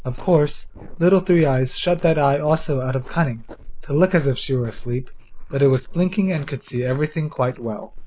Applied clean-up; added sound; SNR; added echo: neural mask model Resemble Enhance denoiser.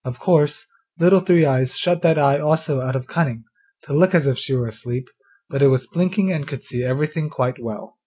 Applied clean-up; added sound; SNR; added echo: none; none; none; none.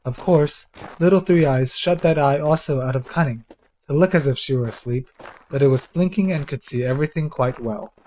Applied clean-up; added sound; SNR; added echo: neural mask model RNNoise.